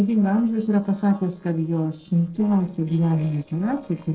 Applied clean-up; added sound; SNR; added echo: neural separator model SepFormer DNS4.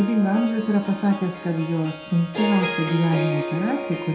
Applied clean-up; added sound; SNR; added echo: none; Harp; 7 dB; reverberation time 0.5 s.